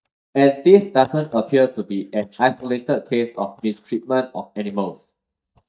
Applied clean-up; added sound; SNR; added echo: neural mask model DeepFilterNet 3.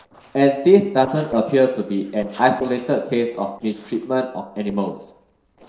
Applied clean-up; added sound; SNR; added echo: neural separator model SepFormer DNS4.